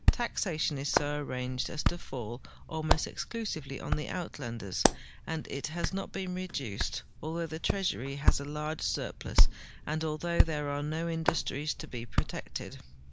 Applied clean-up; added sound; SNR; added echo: none; Hands; -4 dB; none.